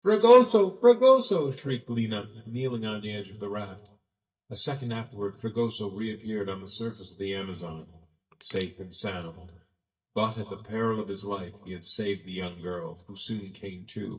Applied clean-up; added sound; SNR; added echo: neural mask model DeepFilterNet 3.